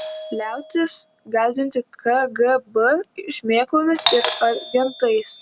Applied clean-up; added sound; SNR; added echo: none; Doorbell; 10 dB; none.